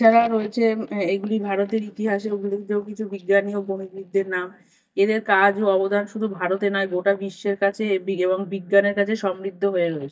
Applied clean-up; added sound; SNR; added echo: neural mask model DeepFilterNet 3.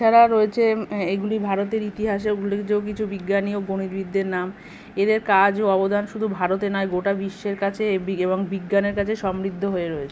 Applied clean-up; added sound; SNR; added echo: none; none; none; none.